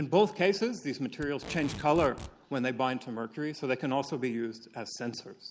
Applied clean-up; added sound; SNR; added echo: none; Packing tape, duct tape; 13 dB; none.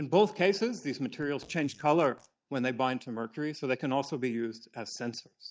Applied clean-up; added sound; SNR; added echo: neural mask model DeepFilterNet 3.